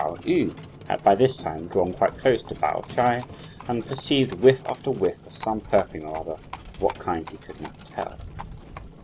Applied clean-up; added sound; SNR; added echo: none; Livestock, farm animals, working animals; 16 dB; none.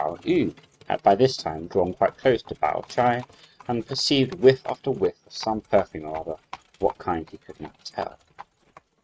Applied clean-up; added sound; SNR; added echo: neural mask model RNNoise.